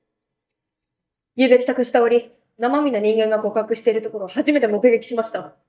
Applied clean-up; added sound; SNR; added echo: neural mask model DeepFilterNet 3.